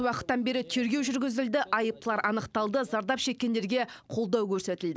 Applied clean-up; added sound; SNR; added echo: none; none; none; none.